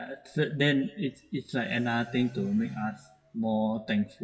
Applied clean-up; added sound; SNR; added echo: classical method WPE with log-MMSE.